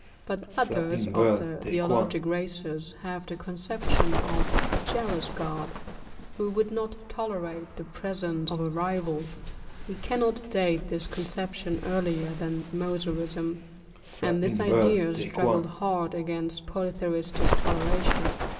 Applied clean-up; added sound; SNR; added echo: none; Bird; 0 dB; reverberation time 2.2 s.